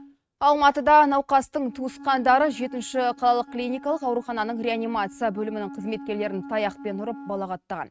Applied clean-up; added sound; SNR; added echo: neural mask model RNNoise.